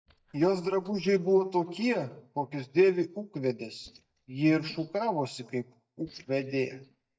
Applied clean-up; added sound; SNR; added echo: neural mask model DeepFilterNet 3.